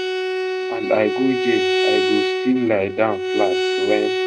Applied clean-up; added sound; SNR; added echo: neural mask model RNNoise.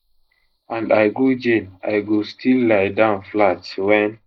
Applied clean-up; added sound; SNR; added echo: neural mask model Resemble Enhance denoiser.